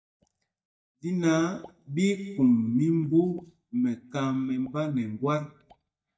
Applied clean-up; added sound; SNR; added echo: neural mask model DeepFilterNet 3.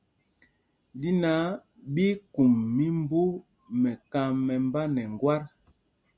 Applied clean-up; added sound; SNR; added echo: none; none; none; none.